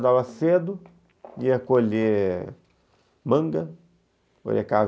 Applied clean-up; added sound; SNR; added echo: none; none; none; none.